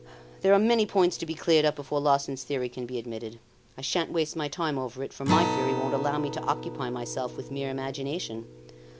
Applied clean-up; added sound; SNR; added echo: none; Acoustic guitar; 8 dB; none.